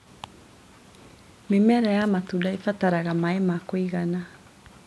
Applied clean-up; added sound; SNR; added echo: none; none; none; none.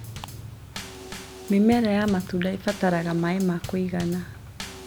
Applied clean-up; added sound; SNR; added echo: none; Bass drum / Snare drum / Drum kit; 13 dB; none.